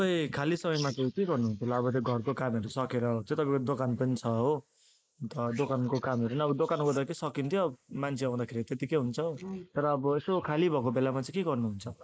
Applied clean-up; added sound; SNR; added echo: neural mask model Resemble Enhance denoiser.